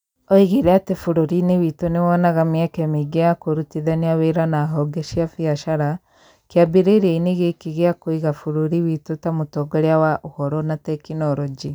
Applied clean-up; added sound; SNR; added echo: none; none; none; none.